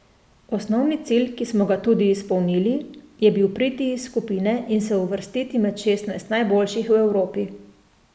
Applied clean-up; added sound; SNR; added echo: none; none; none; none.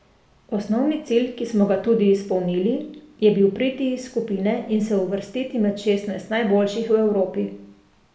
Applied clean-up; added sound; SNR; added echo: none; none; none; reverberation time 0.4 s.